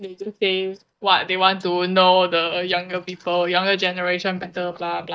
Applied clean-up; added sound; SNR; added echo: neural mask model DeepFilterNet 3.